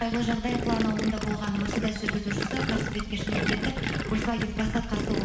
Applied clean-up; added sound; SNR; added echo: none; Gurgling; 1 dB; reverberation time 2.1 s.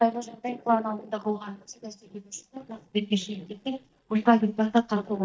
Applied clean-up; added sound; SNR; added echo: neural mask model DeepFilterNet 3.